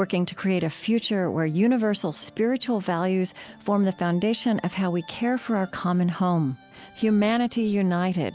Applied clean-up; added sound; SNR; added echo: none; none; none; none.